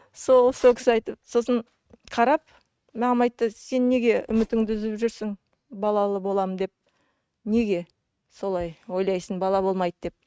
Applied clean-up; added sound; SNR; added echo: neural mask model RNNoise.